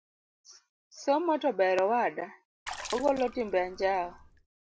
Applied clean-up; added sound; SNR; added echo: none; Water / Splash, splatter; 14 dB; none.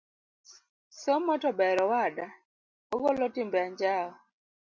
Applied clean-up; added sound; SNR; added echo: none; none; none; none.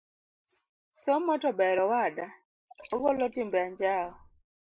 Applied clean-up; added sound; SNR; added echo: neural mask model Resemble Enhance denoiser.